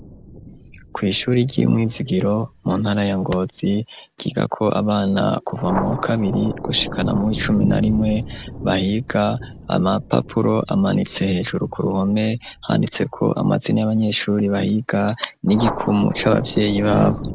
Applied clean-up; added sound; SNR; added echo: none; Tap + Thunder; 12 dB; none.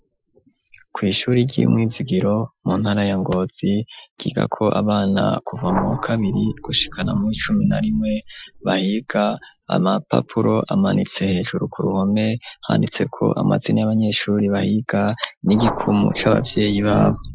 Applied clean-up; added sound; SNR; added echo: classical method Wiener filter.